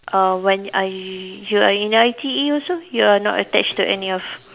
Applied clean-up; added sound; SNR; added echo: none; none; none; none.